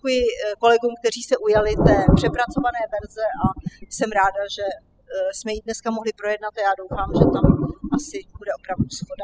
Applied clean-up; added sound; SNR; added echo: classical method spectral subtraction.